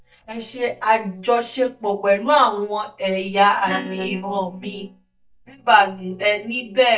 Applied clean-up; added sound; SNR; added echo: neural mask model DeepFilterNet 3.